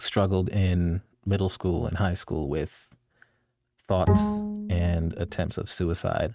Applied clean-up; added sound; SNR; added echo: neural mask model RNNoise.